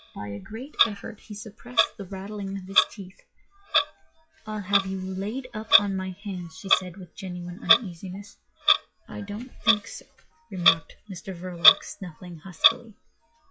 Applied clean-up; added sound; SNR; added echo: classical method log-MMSE.